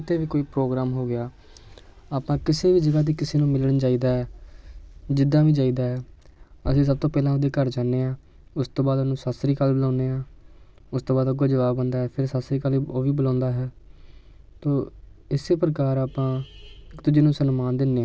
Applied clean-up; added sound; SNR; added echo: none; none; none; none.